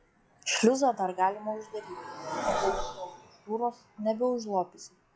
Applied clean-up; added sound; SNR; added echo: classical method log-MMSE.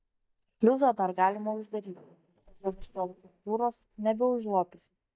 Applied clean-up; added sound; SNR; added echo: neural mask model DeepFilterNet 3.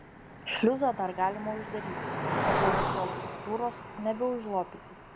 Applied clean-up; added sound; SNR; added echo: none; Cricket; 2 dB; none.